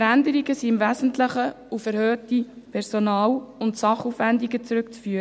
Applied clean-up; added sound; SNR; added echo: none; none; none; none.